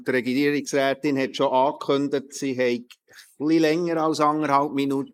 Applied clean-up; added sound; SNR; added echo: neural mask model Resemble Enhance denoiser.